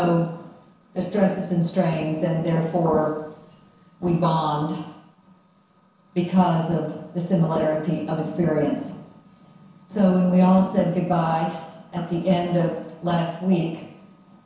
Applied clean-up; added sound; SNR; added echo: none; none; none; reverberation time 0.7 s.